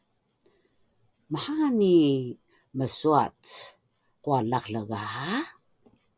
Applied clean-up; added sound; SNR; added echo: none; none; none; none.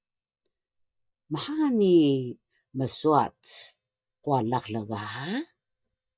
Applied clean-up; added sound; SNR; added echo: neural mask model DeepFilterNet 3.